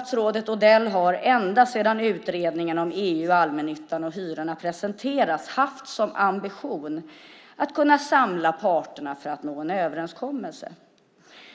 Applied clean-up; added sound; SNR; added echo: none; none; none; none.